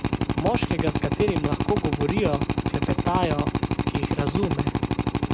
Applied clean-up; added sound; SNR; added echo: none; Drill; -4 dB; none.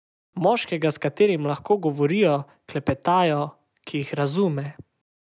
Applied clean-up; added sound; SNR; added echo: none; none; none; none.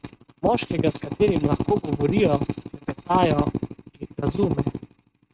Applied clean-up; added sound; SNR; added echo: neural mask model RNNoise.